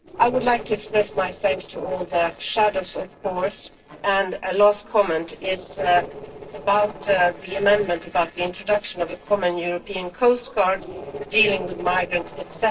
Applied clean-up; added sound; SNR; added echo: neural separator model SepFormer DNS4.